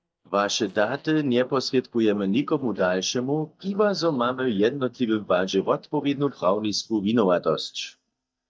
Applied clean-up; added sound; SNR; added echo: neural mask model DeepFilterNet 3.